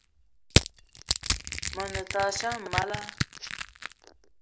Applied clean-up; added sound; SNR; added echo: none; Crushing; -4 dB; none.